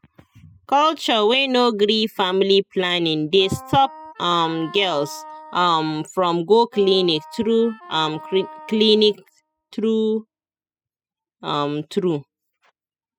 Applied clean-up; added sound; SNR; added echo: classical method spectral subtraction.